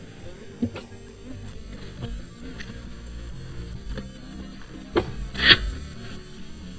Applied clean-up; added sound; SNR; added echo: neural mask model DeepFilterNet 3.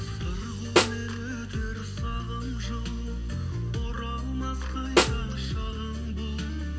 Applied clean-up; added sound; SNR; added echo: none; Snare drum; -2 dB; reverberation time 1.6 s.